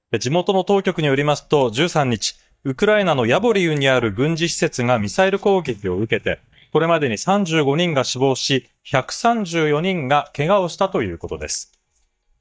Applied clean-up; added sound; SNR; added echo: neural mask model DeepFilterNet 3.